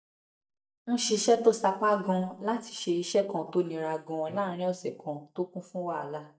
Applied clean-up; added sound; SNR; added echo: neural mask model DeepFilterNet 3.